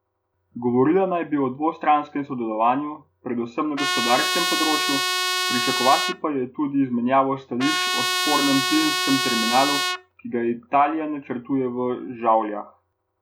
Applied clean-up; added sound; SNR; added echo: none; Trumpet; 0 dB; none.